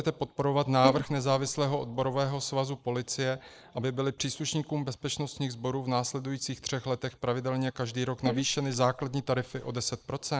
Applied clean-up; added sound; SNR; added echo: neural mask model Resemble Enhance denoiser.